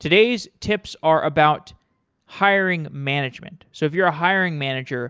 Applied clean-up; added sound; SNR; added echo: none; none; none; none.